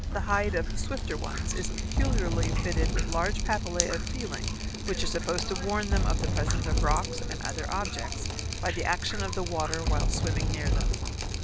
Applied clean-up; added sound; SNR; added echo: none; Drip + Fireworks; -4 dB; none.